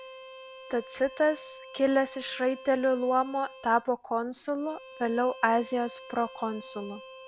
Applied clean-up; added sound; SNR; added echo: none; Bowed string instrument; 18 dB; none.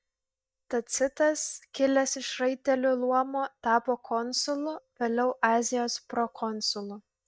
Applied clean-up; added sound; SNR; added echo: neural mask model DeepFilterNet 3.